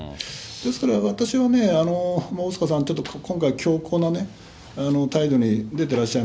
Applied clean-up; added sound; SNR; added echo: none; none; none; none.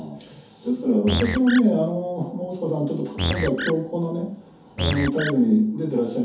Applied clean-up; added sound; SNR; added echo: none; Animal; 5 dB; reverberation time 0.5 s.